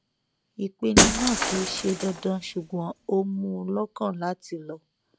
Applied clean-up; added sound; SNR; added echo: none; Shatter; 0 dB; none.